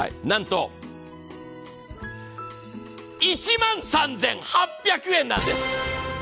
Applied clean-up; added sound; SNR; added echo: none; none; none; none.